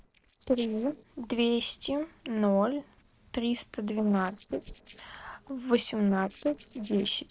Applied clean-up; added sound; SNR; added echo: neural separator model SepFormer DNS4.